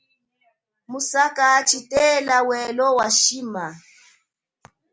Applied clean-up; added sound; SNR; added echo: none; none; none; none.